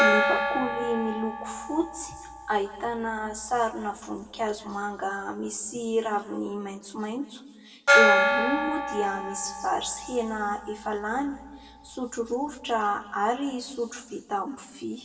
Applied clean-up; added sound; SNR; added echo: none; Gong; 0 dB; reverberation time 1.2 s.